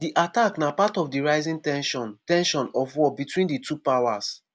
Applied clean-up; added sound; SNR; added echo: none; none; none; none.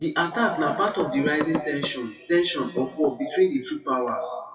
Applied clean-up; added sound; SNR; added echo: classical method WPE with log-MMSE.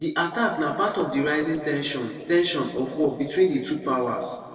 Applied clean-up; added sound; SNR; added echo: neural separator model SepFormer DNS4.